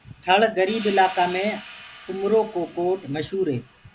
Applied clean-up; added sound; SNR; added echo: none; Hi-hat; 16 dB; none.